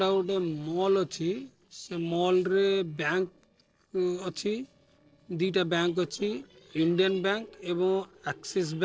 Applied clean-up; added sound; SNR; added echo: neural separator model SepFormer DNS4.